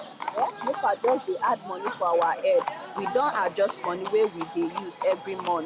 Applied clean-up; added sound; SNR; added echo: none; Livestock, farm animals, working animals; 9 dB; none.